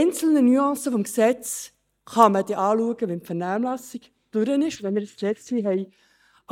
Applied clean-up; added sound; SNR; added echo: neural mask model DeepFilterNet 3.